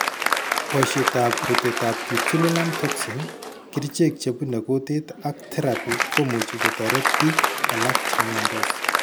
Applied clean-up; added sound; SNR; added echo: none; Applause; 0 dB; none.